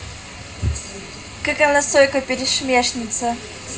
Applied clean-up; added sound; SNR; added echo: none; Crowd; 18 dB; reverberation time 0.2 s.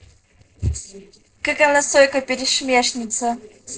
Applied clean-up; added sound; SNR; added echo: neural separator model SepFormer DNS4.